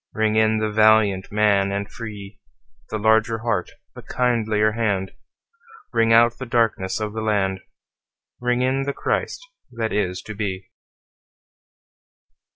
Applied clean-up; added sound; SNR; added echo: none; none; none; none.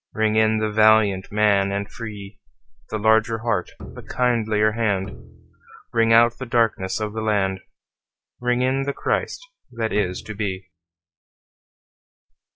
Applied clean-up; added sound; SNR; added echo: none; Bowed string instrument; 16 dB; none.